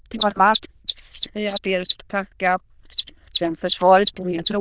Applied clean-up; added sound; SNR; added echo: neural diffusion model UNIVERSE++.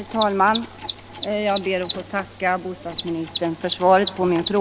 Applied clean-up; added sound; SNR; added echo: none; Mechanisms; 12 dB; none.